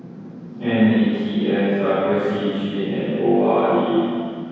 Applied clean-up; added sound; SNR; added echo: none; none; none; reverberation time 2.0 s.